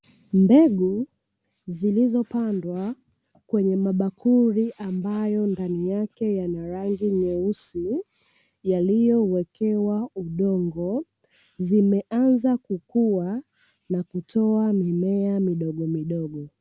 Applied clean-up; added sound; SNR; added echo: none; none; none; none.